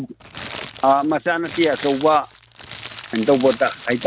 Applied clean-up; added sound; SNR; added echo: none; Crumpling, crinkling; 15 dB; none.